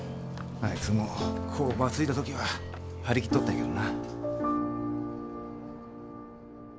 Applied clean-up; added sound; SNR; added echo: none; none; none; none.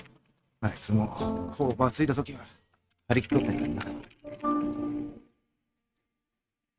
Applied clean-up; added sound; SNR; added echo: neural mask model RNNoise.